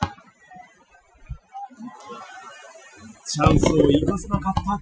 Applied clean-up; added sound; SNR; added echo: classical method Wiener filter.